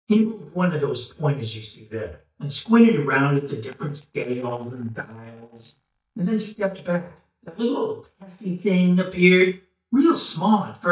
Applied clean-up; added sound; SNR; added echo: neural mask model DeepFilterNet 3.